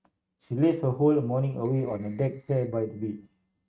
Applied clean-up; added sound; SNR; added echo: neural mask model RNNoise.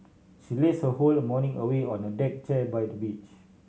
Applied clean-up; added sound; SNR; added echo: none; none; none; none.